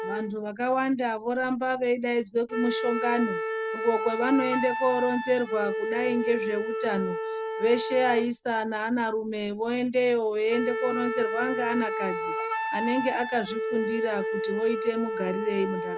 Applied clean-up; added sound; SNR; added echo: none; Wind instrument, woodwind instrument; 4 dB; none.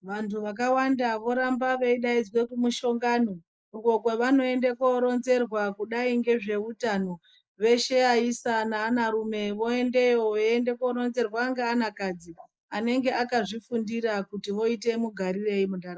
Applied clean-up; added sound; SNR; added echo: neural mask model Resemble Enhance denoiser.